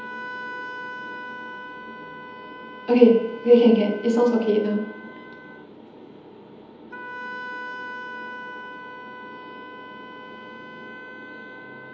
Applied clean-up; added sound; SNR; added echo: none; Wind instrument, woodwind instrument; 13 dB; reverberation time 1.3 s.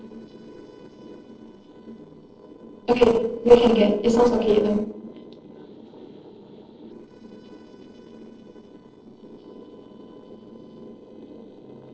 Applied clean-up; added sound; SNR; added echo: neural separator model SepFormer DNS4.